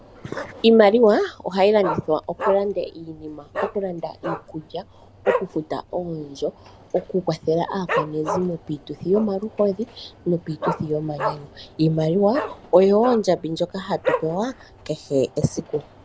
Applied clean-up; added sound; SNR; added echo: none; Dog; 10 dB; none.